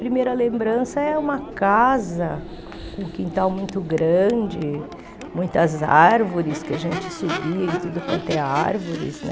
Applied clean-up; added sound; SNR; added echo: none; Crowd / Race car, auto racing / Accelerating, revving, vroom; 11 dB; none.